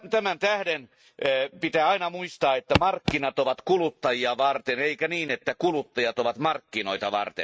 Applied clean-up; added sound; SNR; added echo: neural mask model RNNoise.